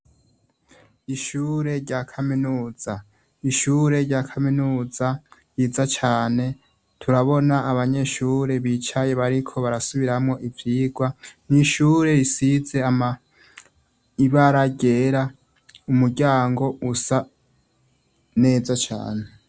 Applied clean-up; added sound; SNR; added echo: none; none; none; none.